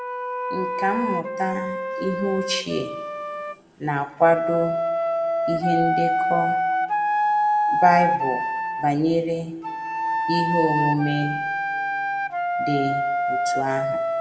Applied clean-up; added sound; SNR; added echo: none; Wind instrument, woodwind instrument; -2 dB; reverberation time 1.2 s.